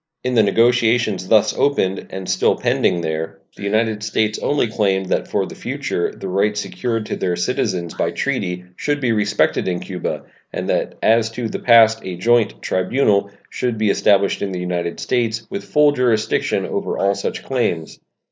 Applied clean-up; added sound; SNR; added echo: neural mask model Resemble Enhance denoiser.